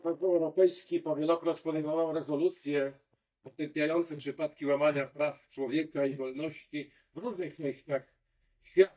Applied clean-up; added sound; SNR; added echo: neural mask model DeepFilterNet 3.